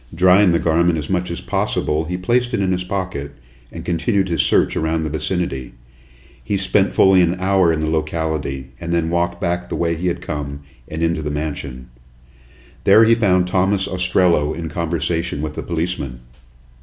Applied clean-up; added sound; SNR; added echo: none; none; none; none.